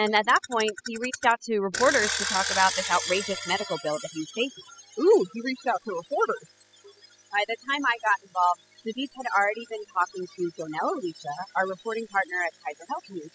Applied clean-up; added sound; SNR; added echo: classical method spectral subtraction.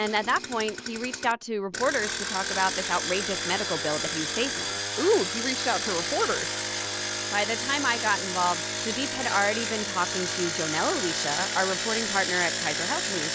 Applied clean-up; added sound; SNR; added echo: none; Engine; 2 dB; none.